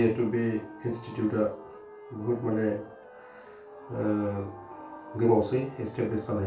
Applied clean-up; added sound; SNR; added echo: none; Wind instrument, woodwind instrument; 20 dB; reverberation time 0.2 s.